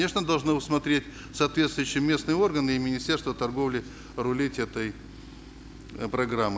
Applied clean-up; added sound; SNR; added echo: none; Tools; 17 dB; none.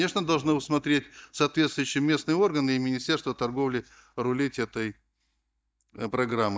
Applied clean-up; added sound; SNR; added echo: neural mask model DeepFilterNet 3.